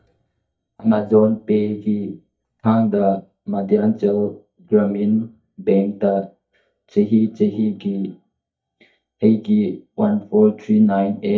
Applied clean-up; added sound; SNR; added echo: neural mask model DeepFilterNet 3.